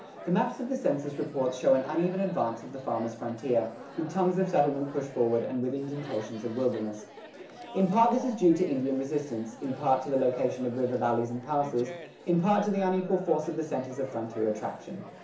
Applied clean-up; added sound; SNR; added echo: none; Chatter; 16 dB; reverberation time 0.7 s.